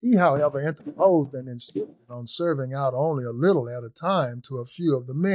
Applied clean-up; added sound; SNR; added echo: neural mask model DeepFilterNet 3.